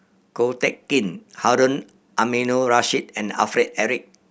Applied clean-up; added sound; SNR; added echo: none; none; none; none.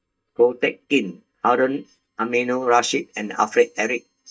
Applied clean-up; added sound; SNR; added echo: neural mask model DeepFilterNet 3.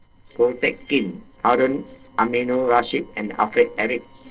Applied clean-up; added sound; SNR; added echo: neural separator model SepFormer DNS4.